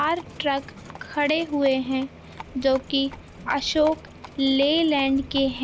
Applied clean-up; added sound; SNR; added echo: none; Livestock, farm animals, working animals; 18 dB; none.